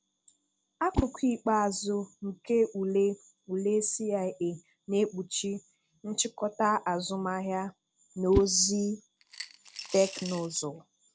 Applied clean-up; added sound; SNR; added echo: none; Coin (dropping) / Glass + Whoosh, swoosh, swish; 9 dB; none.